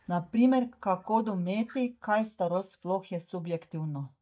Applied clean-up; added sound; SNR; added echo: neural mask model DeepFilterNet 3.